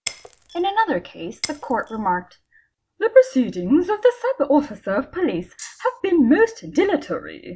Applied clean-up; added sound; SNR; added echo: none; Shatter + Rattle (instrument); 17 dB; none.